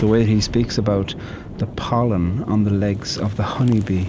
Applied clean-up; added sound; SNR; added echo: none; Boom; 12 dB; none.